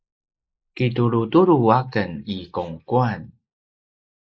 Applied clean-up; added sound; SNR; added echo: neural mask model Resemble Enhance denoiser.